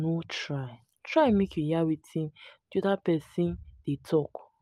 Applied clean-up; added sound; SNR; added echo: none; none; none; none.